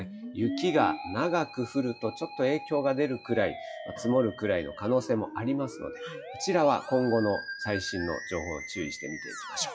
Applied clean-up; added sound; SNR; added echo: classical method WPE with log-MMSE.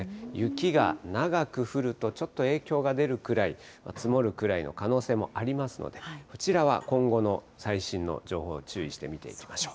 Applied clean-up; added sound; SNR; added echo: none; none; none; none.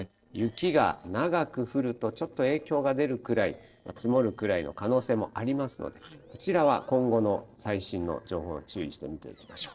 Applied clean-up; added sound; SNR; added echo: neural separator model SepFormer DNS4.